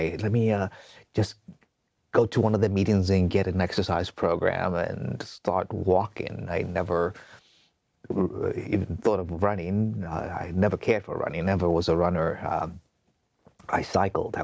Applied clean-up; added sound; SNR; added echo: none; none; none; none.